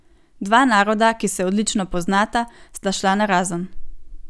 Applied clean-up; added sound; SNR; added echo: none; none; none; none.